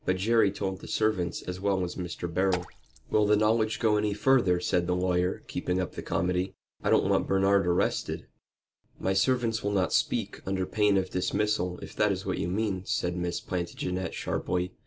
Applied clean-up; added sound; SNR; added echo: none; Raindrop / Splash, splatter; 15 dB; none.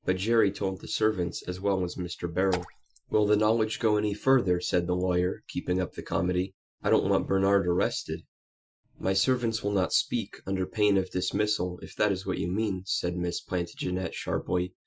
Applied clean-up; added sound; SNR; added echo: classical method Wiener filter.